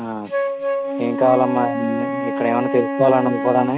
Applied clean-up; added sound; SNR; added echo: none; Wind instrument, woodwind instrument; 3 dB; none.